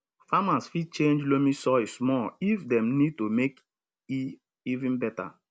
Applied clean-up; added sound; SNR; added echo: none; none; none; none.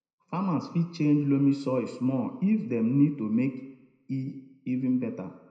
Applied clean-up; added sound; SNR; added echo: none; none; none; reverberation time 0.7 s.